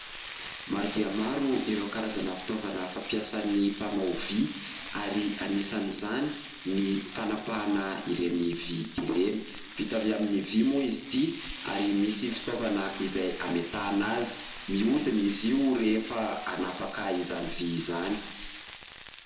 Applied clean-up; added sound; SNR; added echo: none; Frying (food); 9 dB; reverberation time 0.9 s.